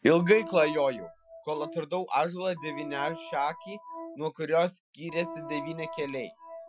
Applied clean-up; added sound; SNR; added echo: classical method Wiener filter.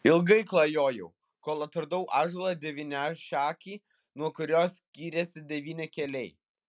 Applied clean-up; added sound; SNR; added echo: none; none; none; none.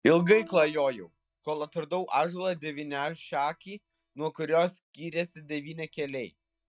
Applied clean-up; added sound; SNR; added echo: neural mask model DeepFilterNet 3.